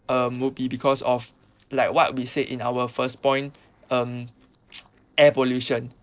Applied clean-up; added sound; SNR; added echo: neural separator model SepFormer DNS4.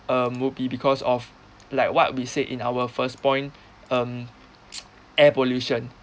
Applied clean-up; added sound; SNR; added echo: none; none; none; none.